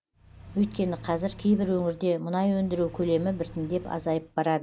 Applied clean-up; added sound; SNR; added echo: none; Accelerating, revving, vroom / Car; 18 dB; none.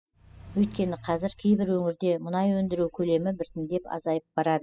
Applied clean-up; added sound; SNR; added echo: classical method spectral subtraction.